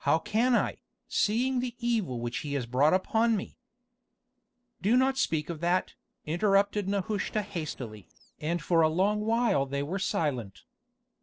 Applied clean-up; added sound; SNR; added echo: neural separator model SepFormer DNS4.